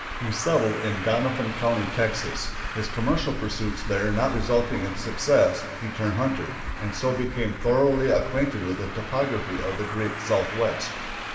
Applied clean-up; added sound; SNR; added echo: none; Traffic noise, roadway noise; 7 dB; reverberation time 2.9 s.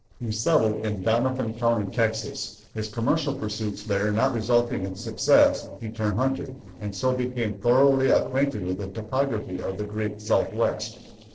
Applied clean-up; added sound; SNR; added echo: neural separator model SepFormer DNS4.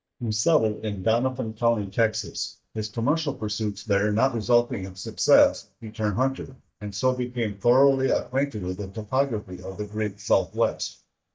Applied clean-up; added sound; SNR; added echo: neural mask model DeepFilterNet 3.